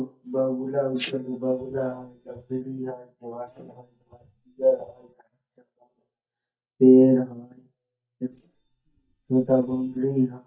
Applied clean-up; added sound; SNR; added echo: neural mask model DeepFilterNet 3.